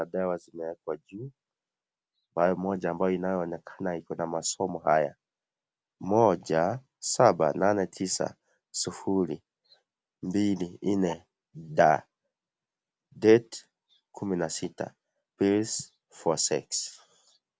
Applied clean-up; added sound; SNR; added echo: none; none; none; none.